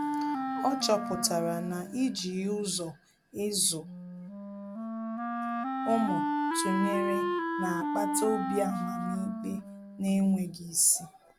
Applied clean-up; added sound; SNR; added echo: none; Wind instrument, woodwind instrument; 2 dB; none.